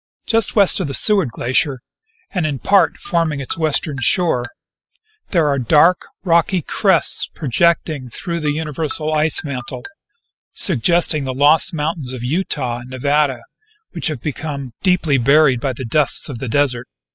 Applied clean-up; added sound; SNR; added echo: classical method spectral subtraction.